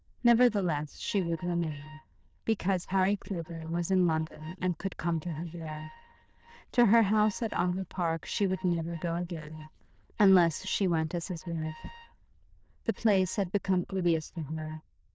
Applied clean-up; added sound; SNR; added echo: neural diffusion model UNIVERSE++.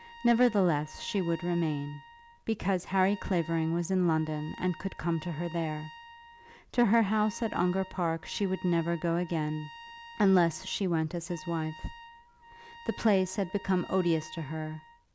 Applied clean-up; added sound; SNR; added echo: none; Trumpet; 19 dB; none.